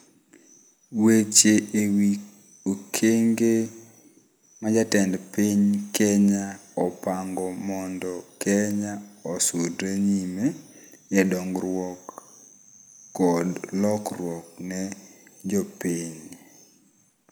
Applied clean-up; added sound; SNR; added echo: none; none; none; none.